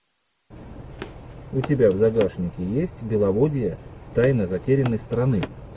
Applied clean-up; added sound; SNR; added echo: none; Run; 16 dB; none.